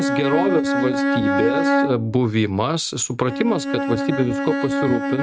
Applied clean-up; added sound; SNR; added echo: neural mask model RNNoise.